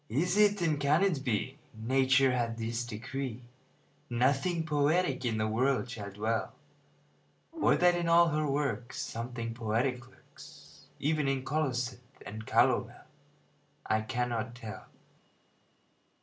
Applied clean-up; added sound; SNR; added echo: none; Brass instrument; 10 dB; none.